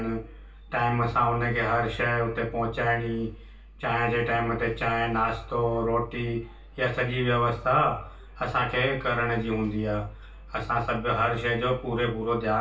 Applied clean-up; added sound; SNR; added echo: none; none; none; reverberation time 0.2 s.